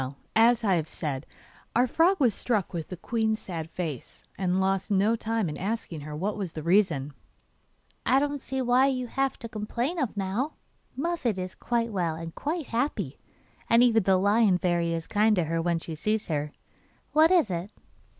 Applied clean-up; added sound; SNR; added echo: none; none; none; none.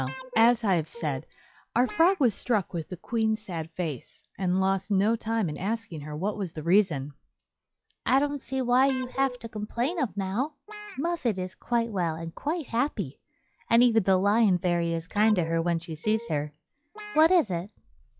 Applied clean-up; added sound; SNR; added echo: classical method log-MMSE.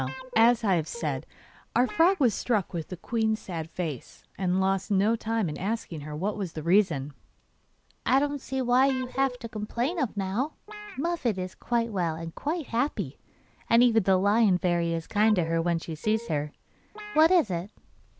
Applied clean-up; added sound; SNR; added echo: none; Guitar; 15 dB; none.